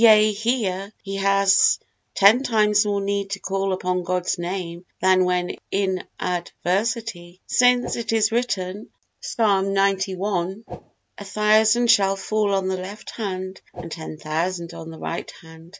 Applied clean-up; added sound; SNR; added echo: none; Whoosh, swoosh, swish; 13 dB; none.